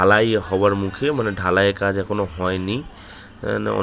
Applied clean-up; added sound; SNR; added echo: none; none; none; none.